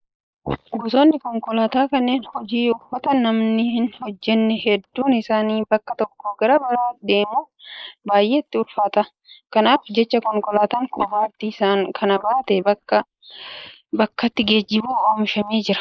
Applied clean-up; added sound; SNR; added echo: neural mask model Resemble Enhance denoiser.